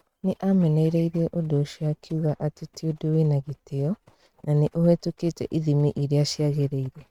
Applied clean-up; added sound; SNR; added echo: neural mask model RNNoise.